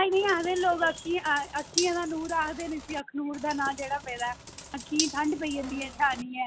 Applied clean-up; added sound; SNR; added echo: none; Bathtub (filling or washing); 10 dB; none.